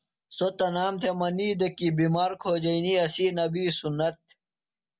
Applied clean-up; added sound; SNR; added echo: none; none; none; none.